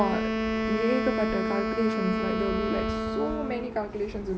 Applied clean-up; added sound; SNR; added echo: none; Wind instrument, woodwind instrument; 0 dB; none.